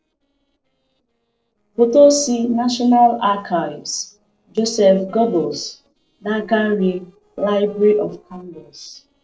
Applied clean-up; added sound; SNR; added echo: neural separator model SepFormer DNS4.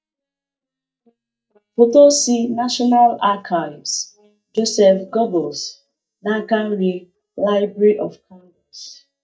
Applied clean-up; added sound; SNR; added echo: neural mask model DeepFilterNet 3.